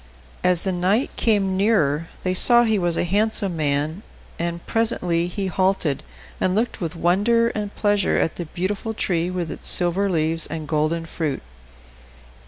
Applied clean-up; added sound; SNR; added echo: none; none; none; none.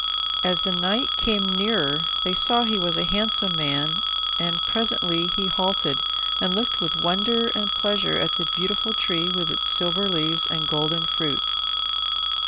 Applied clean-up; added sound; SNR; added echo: none; Telephone; -4 dB; none.